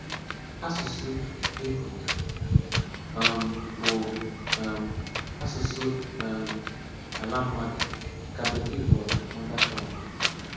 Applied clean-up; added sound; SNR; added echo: none; Wind; -4 dB; reverberation time 1.1 s.